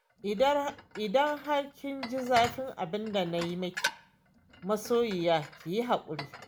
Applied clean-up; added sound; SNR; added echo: none; Dishes, pots, and pans; 12 dB; none.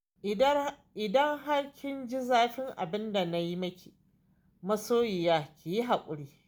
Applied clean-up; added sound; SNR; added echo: none; none; none; none.